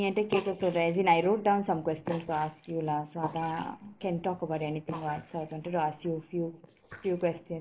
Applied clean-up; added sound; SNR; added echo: neural mask model Resemble Enhance denoiser.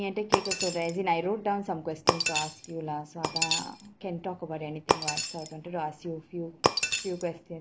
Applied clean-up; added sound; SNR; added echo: none; Shatter; -1 dB; none.